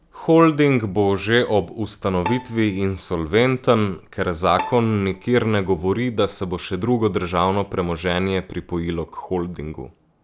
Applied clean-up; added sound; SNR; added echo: none; Bowed string instrument; 16 dB; none.